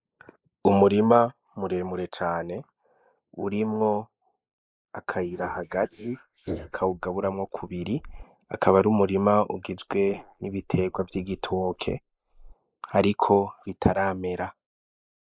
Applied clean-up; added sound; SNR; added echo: neural mask model Resemble Enhance denoiser.